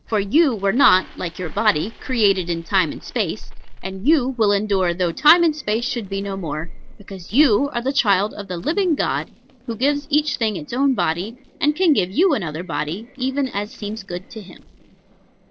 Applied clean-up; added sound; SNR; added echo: neural separator model SepFormer DNS4.